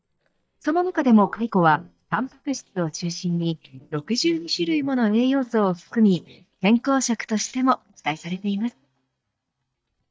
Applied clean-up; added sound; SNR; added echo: neural mask model DeepFilterNet 3.